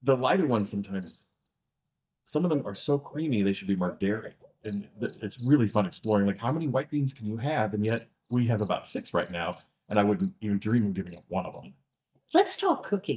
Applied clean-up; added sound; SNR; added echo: neural mask model DeepFilterNet 3.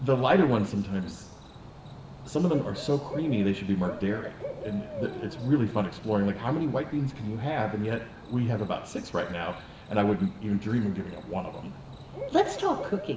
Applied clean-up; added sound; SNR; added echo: none; Cricket / Bird; 13 dB; reverberation time 0.8 s.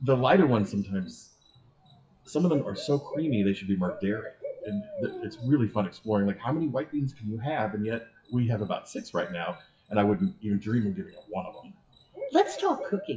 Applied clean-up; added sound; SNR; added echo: classical method WPE with log-MMSE.